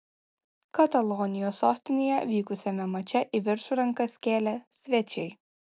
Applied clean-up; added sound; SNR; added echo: none; none; none; none.